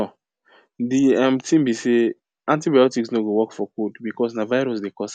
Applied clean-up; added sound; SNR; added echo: none; none; none; none.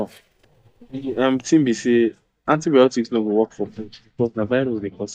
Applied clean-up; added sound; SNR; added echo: neural mask model DeepFilterNet 3.